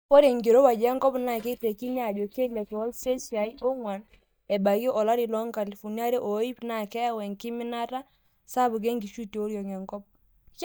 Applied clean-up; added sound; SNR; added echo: neural mask model DeepFilterNet 3.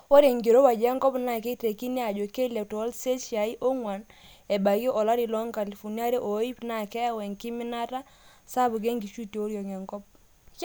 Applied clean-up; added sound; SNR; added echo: none; none; none; none.